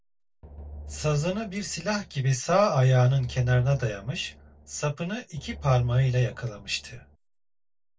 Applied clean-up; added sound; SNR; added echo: none; Drum; 17 dB; reverberation time 0.1 s.